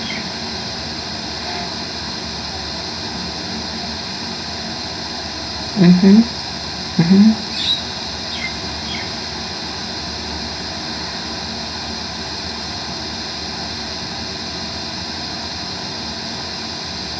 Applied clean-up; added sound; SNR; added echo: none; none; none; reverberation time 0.5 s.